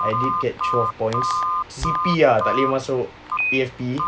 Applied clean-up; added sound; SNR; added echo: none; Telephone; 1 dB; none.